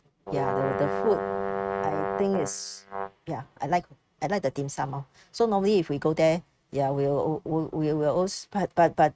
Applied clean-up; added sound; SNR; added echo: neural mask model RNNoise.